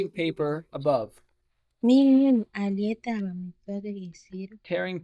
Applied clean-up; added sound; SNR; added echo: neural mask model DeepFilterNet 3.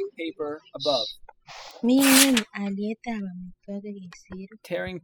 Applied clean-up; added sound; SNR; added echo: classical method spectral subtraction.